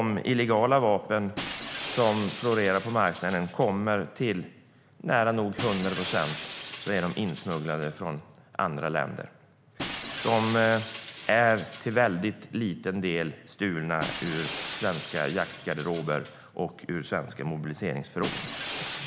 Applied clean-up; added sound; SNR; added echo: none; Shatter; 12 dB; none.